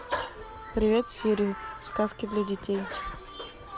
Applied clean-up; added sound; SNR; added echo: none; Bird; 18 dB; none.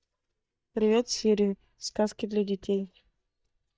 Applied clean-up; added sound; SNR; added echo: neural mask model DeepFilterNet 3.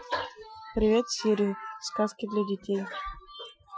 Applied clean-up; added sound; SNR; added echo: classical method Wiener filter.